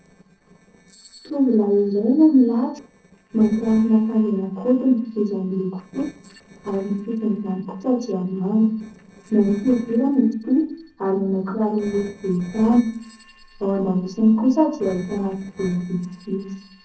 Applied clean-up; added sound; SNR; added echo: neural separator model SepFormer DNS4.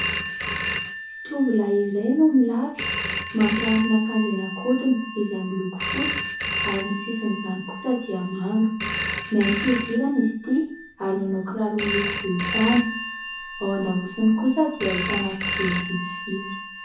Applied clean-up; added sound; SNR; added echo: none; Telephone; -2 dB; reverberation time 0.6 s.